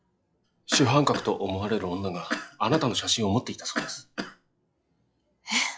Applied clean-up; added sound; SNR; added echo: classical method log-MMSE.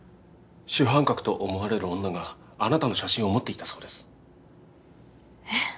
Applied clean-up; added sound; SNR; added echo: none; none; none; none.